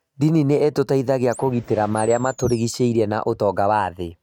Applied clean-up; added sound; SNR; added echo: neural mask model RNNoise.